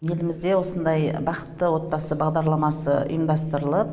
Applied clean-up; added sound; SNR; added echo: none; none; none; none.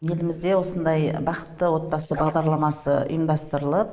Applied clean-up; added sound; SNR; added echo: neural mask model Resemble Enhance denoiser.